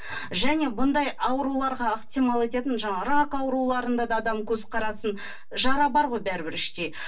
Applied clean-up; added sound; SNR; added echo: none; none; none; reverberation time 0.2 s.